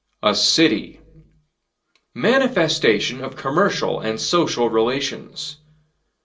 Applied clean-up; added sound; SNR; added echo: none; none; none; reverberation time 0.2 s.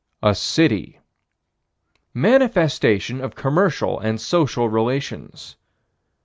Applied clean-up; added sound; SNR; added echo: none; none; none; none.